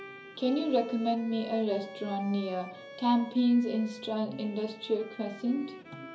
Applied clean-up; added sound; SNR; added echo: none; Bowed string instrument; 16 dB; reverberation time 0.2 s.